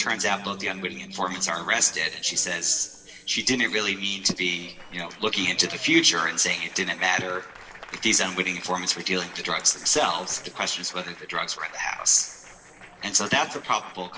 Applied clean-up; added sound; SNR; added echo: neural separator model SepFormer DNS4.